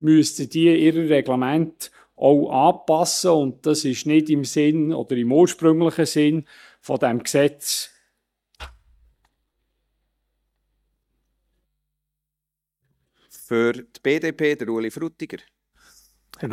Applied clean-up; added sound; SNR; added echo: neural mask model DeepFilterNet 3.